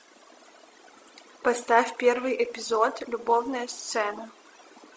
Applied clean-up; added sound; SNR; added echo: none; none; none; none.